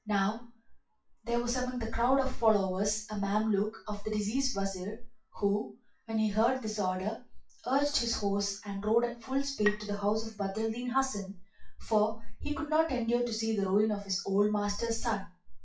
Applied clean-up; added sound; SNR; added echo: classical method WPE with log-MMSE.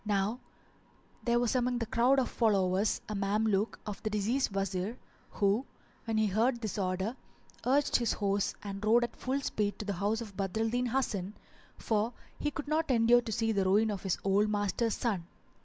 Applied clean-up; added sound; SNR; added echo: none; none; none; none.